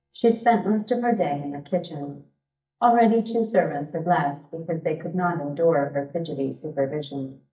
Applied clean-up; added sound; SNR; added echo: neural mask model DeepFilterNet 3.